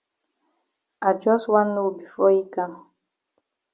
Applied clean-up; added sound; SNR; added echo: none; none; none; none.